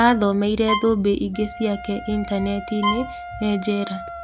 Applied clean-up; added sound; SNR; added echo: none; Wind instrument, woodwind instrument + Bowed string instrument; 9 dB; none.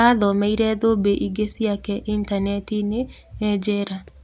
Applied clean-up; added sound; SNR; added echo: none; none; none; none.